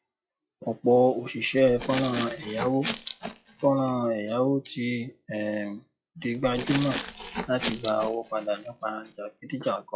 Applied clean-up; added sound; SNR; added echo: classical method log-MMSE.